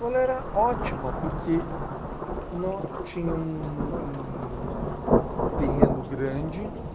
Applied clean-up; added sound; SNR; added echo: none; Rain / Thunderstorm; -1 dB; none.